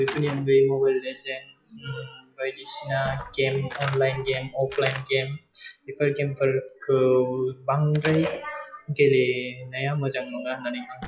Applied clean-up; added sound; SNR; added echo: classical method log-MMSE.